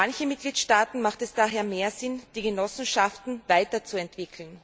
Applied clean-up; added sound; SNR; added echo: none; none; none; none.